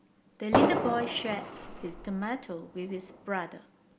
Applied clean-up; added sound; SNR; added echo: none; Fireworks; -2 dB; none.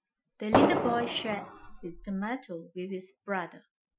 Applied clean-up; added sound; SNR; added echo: classical method Wiener filter.